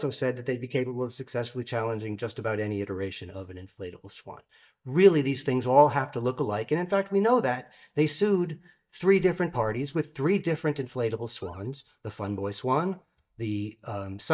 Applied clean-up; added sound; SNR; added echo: neural mask model DeepFilterNet 3.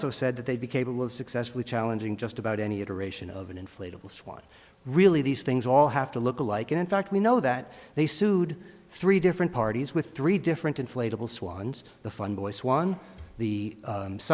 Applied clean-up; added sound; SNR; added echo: none; none; none; none.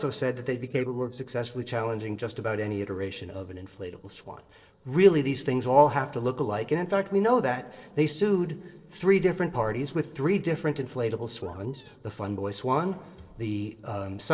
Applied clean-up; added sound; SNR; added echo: neural separator model SepFormer DNS4.